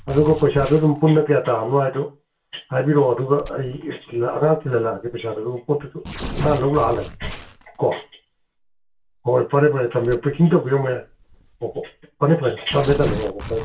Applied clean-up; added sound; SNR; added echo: none; Tearing; 14 dB; reverberation time 0.2 s.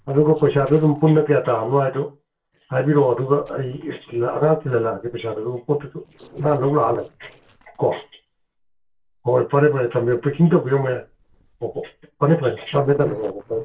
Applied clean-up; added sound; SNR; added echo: neural separator model SepFormer DNS4.